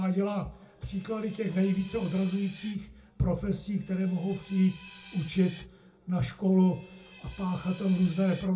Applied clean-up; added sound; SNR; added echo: none; Screech; 19 dB; reverberation time 0.2 s.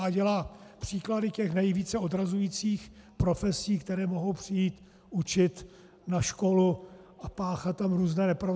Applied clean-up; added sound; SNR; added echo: none; none; none; none.